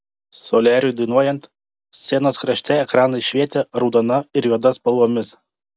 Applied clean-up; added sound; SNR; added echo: none; none; none; none.